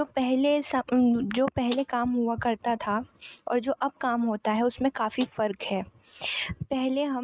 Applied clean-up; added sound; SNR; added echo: neural mask model RNNoise.